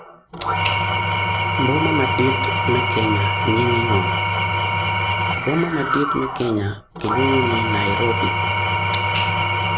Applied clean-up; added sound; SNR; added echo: none; Engine / Tools; -3 dB; none.